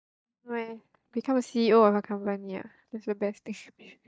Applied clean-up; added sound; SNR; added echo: neural mask model DeepFilterNet 3.